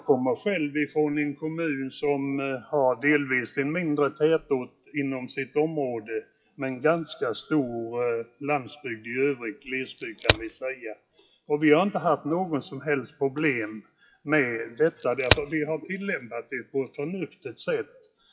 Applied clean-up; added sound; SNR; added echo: classical method WPE with log-MMSE.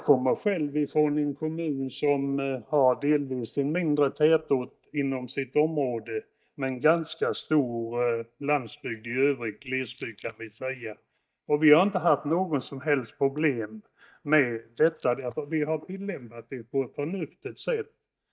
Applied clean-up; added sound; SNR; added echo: neural mask model DeepFilterNet 3.